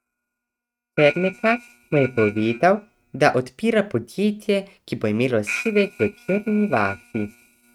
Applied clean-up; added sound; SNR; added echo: neural mask model RNNoise.